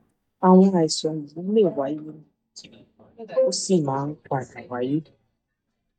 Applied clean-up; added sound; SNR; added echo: neural mask model DeepFilterNet 3.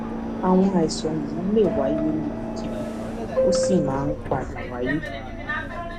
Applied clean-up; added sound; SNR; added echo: none; Subway, metro, underground; 2 dB; none.